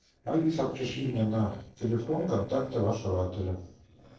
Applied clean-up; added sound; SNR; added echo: neural separator model SepFormer DNS4.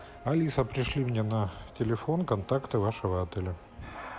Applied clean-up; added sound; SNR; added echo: none; none; none; none.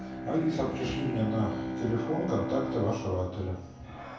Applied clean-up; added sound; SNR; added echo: none; Bowed string instrument; 4 dB; reverberation time 0.6 s.